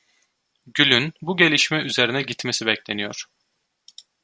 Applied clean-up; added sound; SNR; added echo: none; none; none; none.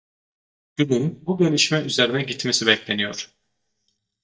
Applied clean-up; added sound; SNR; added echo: neural mask model DeepFilterNet 3.